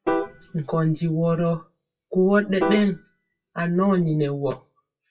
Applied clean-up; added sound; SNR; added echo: classical method WPE with log-MMSE.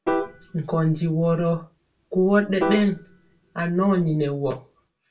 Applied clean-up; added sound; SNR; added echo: none; Piano; 9 dB; reverberation time 0.2 s.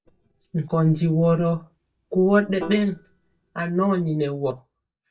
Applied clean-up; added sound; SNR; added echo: neural mask model DeepFilterNet 3.